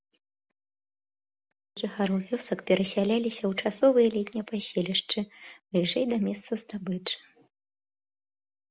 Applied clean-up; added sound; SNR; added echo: none; none; none; none.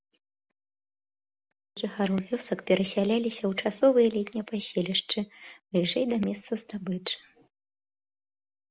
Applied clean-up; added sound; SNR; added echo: none; Fireworks; 20 dB; none.